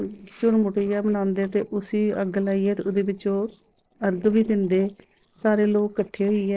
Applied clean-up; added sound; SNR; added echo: neural separator model SepFormer DNS4.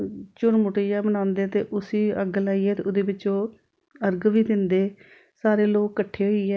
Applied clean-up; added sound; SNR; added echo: none; none; none; none.